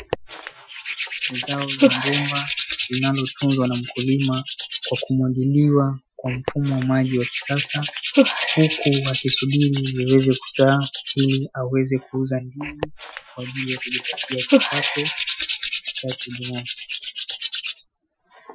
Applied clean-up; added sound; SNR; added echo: classical method Wiener filter.